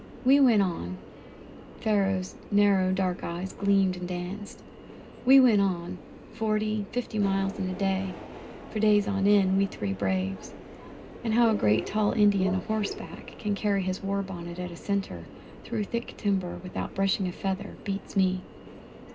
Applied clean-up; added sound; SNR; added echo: none; Subway, metro, underground; 15 dB; reverberation time 0.2 s.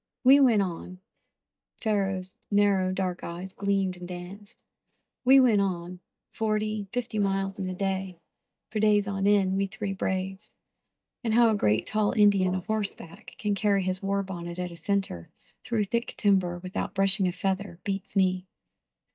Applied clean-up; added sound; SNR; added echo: neural mask model DeepFilterNet 3.